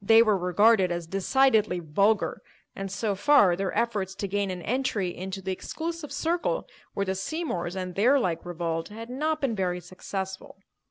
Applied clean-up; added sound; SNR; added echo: none; none; none; none.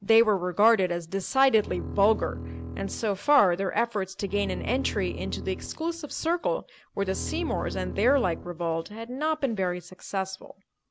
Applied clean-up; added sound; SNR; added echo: none; Bowed string instrument; 10 dB; none.